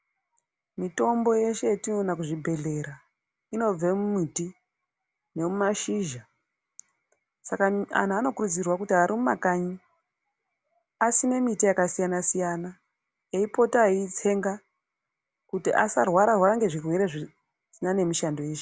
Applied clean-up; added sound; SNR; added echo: none; none; none; none.